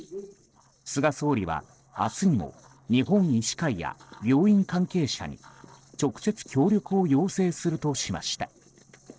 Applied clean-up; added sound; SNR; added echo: neural separator model SepFormer DNS4.